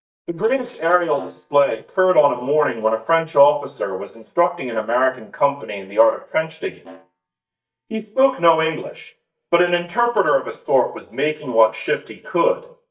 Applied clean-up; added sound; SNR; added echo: neural mask model DeepFilterNet 3.